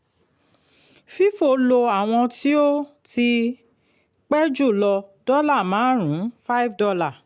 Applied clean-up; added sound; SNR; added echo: none; none; none; none.